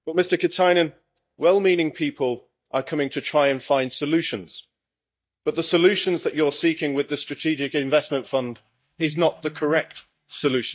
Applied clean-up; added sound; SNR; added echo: neural mask model DeepFilterNet 3.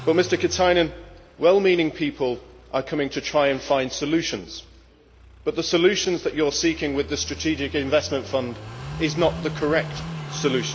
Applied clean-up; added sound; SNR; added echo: none; Car passing by / Idling; 14 dB; none.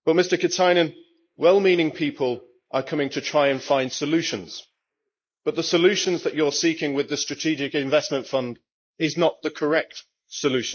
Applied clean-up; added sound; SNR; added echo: neural mask model Resemble Enhance denoiser.